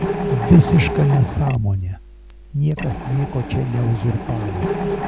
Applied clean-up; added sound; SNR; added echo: none; Mechanisms; 7 dB; none.